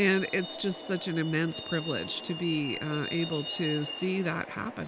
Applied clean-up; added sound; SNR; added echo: none; Truck; 9 dB; none.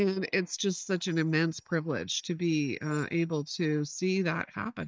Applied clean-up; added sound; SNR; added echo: neural mask model DeepFilterNet 3.